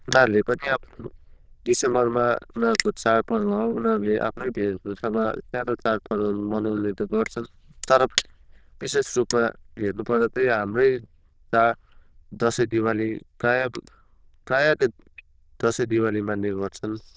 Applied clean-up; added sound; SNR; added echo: neural diffusion model UNIVERSE++.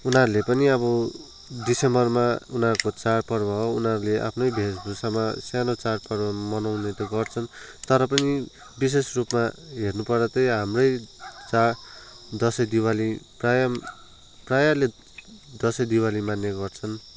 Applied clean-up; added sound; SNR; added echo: none; Crushing; 20 dB; none.